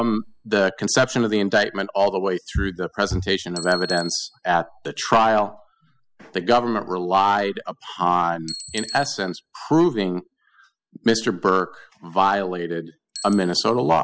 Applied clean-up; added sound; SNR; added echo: classical method spectral subtraction.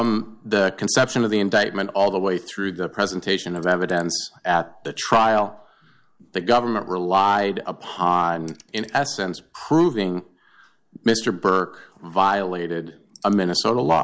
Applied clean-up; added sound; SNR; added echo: neural mask model Resemble Enhance denoiser.